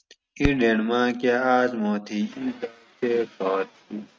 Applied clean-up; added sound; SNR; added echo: neural mask model RNNoise.